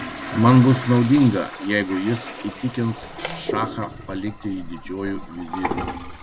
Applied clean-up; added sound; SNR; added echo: none; Toilet flush; 10 dB; none.